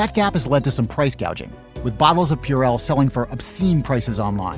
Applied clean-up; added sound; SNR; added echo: none; none; none; none.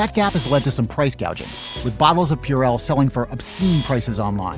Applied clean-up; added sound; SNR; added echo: none; Camera; 17 dB; none.